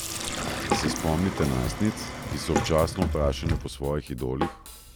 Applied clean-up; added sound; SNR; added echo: none; Sink (filling or washing) + Drum kit; 2 dB; none.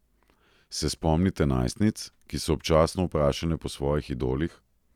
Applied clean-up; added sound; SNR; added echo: none; none; none; none.